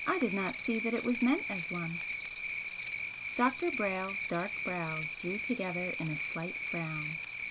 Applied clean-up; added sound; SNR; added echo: none; Cricket; -3 dB; none.